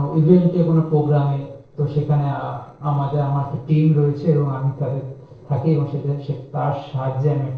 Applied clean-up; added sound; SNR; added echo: neural separator model SepFormer DNS4.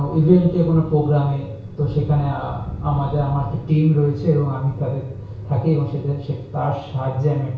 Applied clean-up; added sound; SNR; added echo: none; Thunder / Rain; 16 dB; reverberation time 0.6 s.